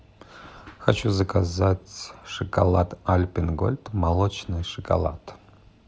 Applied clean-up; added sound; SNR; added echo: none; none; none; none.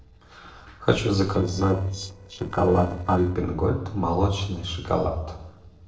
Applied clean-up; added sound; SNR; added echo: neural separator model SepFormer DNS4.